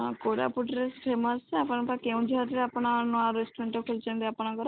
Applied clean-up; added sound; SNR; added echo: none; none; none; none.